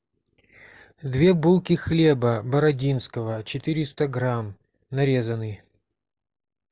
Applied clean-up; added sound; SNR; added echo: none; none; none; none.